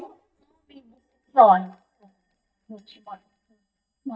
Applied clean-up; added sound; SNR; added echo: neural mask model DeepFilterNet 3.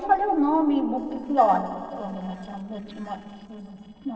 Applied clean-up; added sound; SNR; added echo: neural separator model SepFormer DNS4.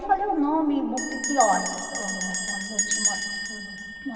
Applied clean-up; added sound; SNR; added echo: none; Bell; 3 dB; reverberation time 2.6 s.